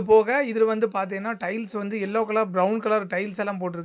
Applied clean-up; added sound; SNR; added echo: none; none; none; none.